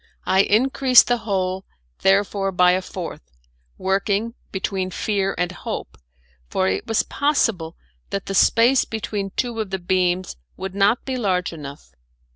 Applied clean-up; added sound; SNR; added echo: none; none; none; none.